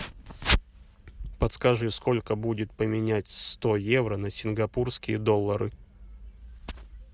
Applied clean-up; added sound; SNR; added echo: none; none; none; none.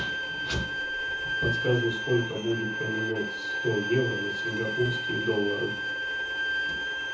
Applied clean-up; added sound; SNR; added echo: none; Bowed string instrument; 0 dB; reverberation time 0.5 s.